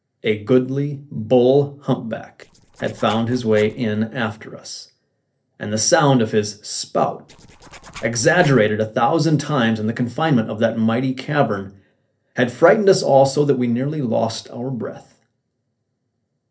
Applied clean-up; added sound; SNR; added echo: neural separator model SepFormer DNS4.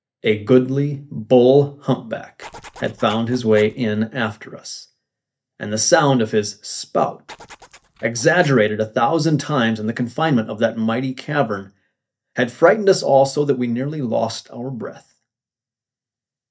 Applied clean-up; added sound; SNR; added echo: neural mask model DeepFilterNet 3.